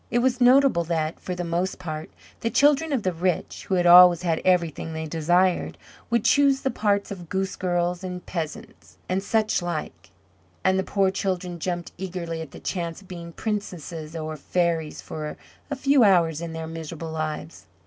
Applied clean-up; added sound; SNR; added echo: none; none; none; none.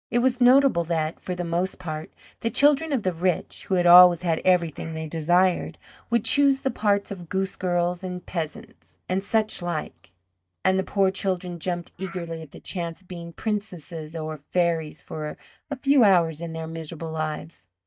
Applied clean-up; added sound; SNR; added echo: neural mask model DeepFilterNet 3.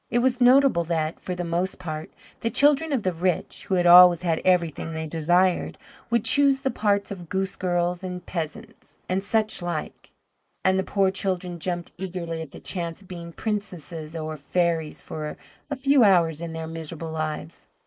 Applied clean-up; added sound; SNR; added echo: neural mask model Resemble Enhance denoiser.